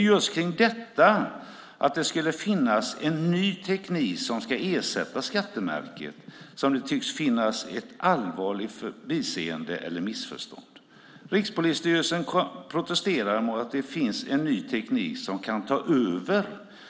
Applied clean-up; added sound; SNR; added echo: none; none; none; none.